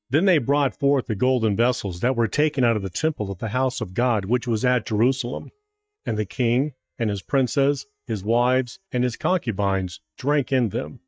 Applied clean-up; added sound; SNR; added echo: neural mask model DeepFilterNet 3.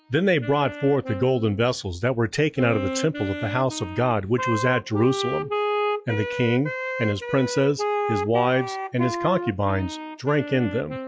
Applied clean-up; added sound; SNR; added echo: classical method log-MMSE.